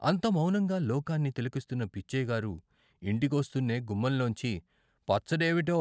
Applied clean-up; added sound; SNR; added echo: none; none; none; none.